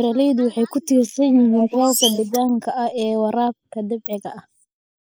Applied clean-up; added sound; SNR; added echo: neural mask model Resemble Enhance denoiser.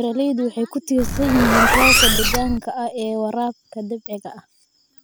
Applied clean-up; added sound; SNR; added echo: none; Zipper (clothing); -4 dB; none.